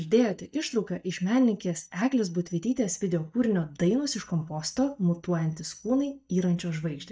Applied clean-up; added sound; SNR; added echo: neural mask model DeepFilterNet 3.